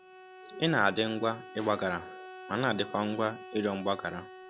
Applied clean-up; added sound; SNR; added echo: none; Bowed string instrument; 15 dB; none.